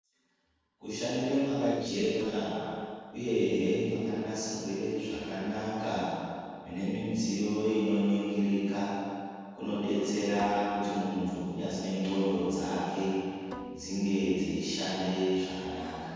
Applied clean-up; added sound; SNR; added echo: neural separator model SepFormer DNS4.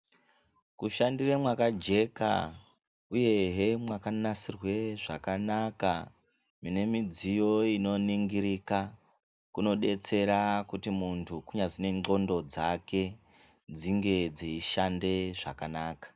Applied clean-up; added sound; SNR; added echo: none; none; none; none.